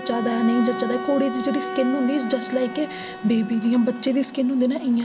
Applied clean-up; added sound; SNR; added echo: none; Bowed string instrument; 10 dB; none.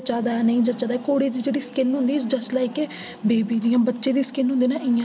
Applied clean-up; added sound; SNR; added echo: none; none; none; none.